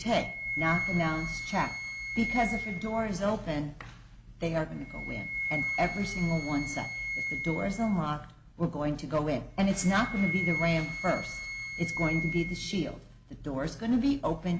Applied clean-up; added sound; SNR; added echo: none; Wind instrument, woodwind instrument; 7 dB; none.